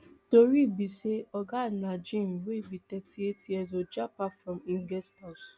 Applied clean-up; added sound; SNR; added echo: none; none; none; none.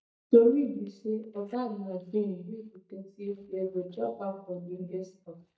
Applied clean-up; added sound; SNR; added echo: neural mask model DeepFilterNet 3.